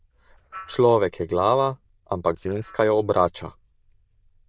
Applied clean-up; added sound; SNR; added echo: neural diffusion model UNIVERSE++.